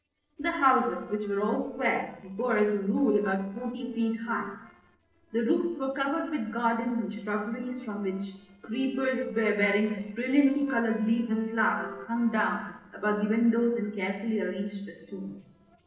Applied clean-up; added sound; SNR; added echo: neural separator model SepFormer DNS4.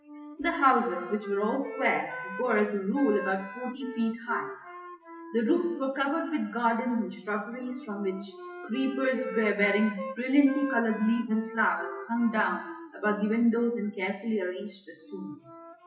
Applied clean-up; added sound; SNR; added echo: classical method WPE with log-MMSE.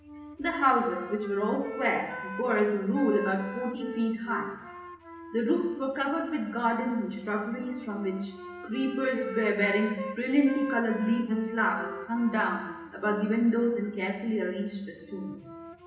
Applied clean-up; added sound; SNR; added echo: none; Wind instrument, woodwind instrument; 13 dB; reverberation time 1.0 s.